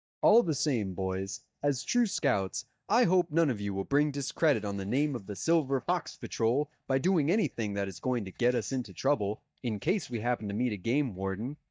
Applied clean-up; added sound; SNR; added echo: neural mask model DeepFilterNet 3.